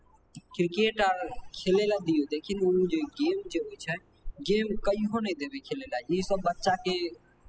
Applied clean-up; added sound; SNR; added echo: classical method spectral subtraction.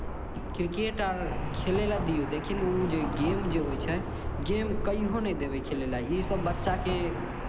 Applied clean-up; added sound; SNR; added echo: none; Traffic noise, roadway noise; 2 dB; none.